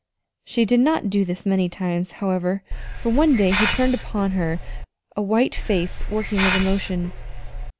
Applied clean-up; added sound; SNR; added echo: none; Hiss; 3 dB; none.